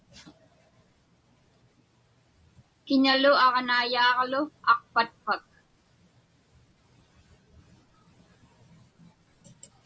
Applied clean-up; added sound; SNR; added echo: none; none; none; none.